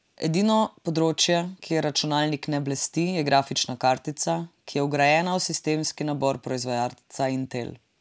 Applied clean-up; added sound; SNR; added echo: none; none; none; none.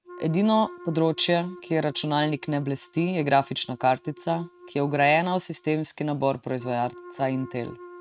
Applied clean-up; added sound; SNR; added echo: neural mask model RNNoise.